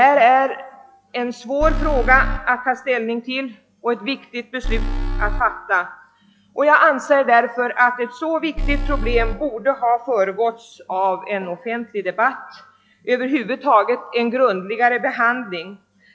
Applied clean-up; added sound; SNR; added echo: classical method log-MMSE.